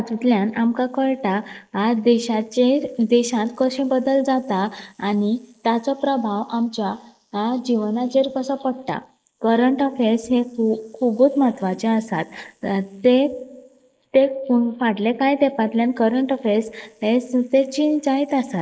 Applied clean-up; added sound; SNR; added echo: neural mask model Resemble Enhance denoiser.